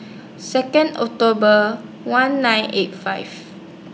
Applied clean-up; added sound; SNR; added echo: none; none; none; none.